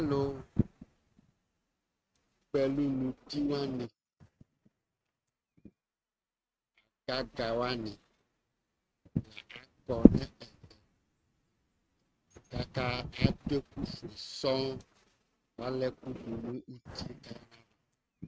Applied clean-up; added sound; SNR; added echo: neural mask model RNNoise.